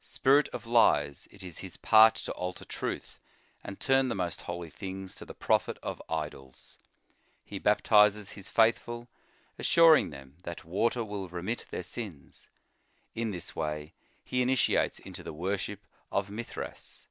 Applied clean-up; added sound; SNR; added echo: none; none; none; none.